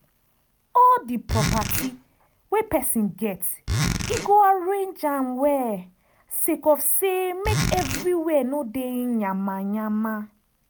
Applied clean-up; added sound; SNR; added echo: none; Zipper (clothing); 3 dB; none.